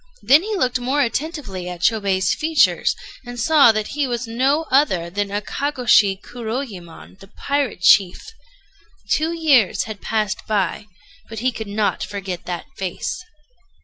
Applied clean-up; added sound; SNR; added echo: none; none; none; none.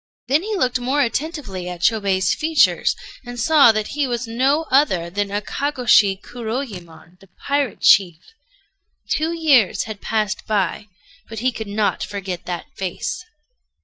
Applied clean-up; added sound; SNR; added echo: neural mask model DeepFilterNet 3.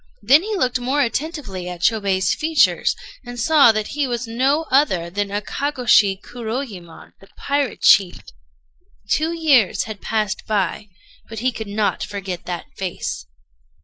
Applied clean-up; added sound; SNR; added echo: neural mask model Resemble Enhance denoiser.